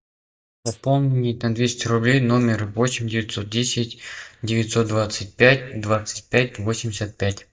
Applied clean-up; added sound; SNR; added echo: neural mask model DeepFilterNet 3.